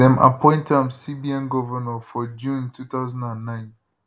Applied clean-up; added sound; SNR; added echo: none; none; none; none.